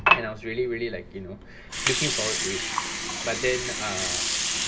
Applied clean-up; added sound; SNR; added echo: none; Water; -4 dB; reverberation time 1.9 s.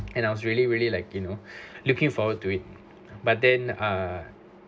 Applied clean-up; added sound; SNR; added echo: none; none; none; none.